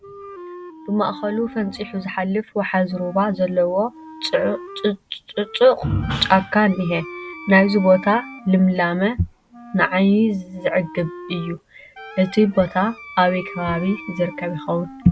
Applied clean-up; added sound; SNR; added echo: none; Wind instrument, woodwind instrument + Wind instrument, woodwind instrument; 17 dB; none.